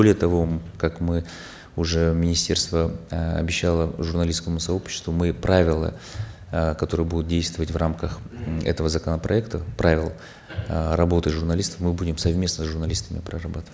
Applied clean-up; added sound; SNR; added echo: none; none; none; none.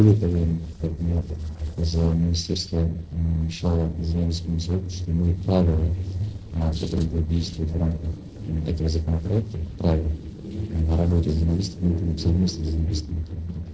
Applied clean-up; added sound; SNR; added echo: neural separator model SepFormer DNS4.